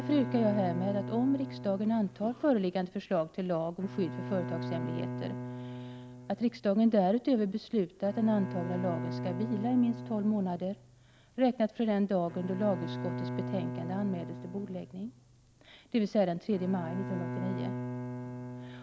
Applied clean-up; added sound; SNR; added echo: none; Bowed string instrument; 8 dB; none.